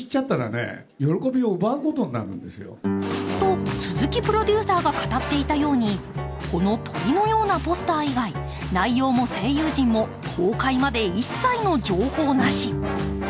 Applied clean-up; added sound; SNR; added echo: none; Guitar; 11 dB; none.